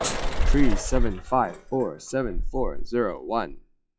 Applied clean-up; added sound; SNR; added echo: classical method log-MMSE.